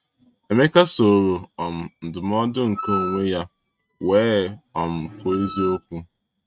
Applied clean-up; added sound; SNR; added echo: neural mask model RNNoise.